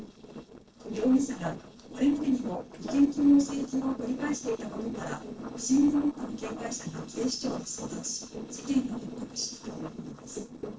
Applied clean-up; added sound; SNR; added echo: neural separator model SepFormer DNS4.